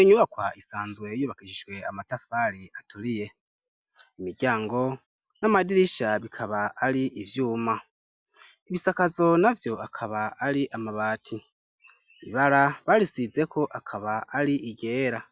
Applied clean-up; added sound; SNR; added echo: none; none; none; none.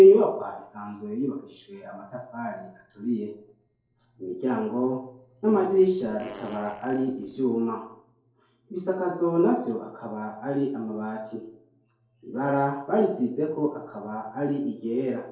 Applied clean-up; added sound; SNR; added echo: neural separator model SepFormer DNS4.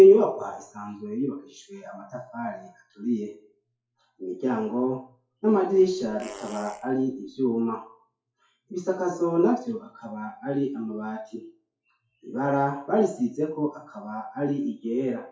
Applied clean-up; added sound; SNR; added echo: classical method WPE with log-MMSE.